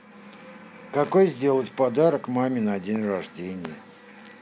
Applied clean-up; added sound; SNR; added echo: none; none; none; none.